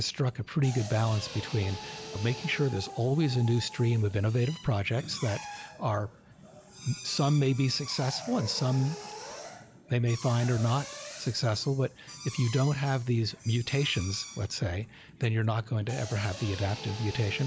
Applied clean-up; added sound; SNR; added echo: none; Drill; 14 dB; none.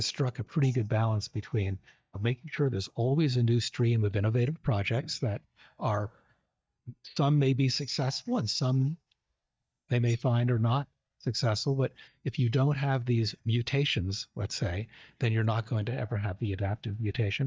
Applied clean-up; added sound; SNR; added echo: neural mask model DeepFilterNet 3.